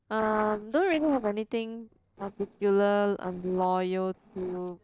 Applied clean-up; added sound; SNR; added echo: neural separator model SepFormer DNS4.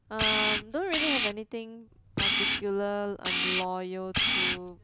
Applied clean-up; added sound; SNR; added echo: none; Camera; -5 dB; none.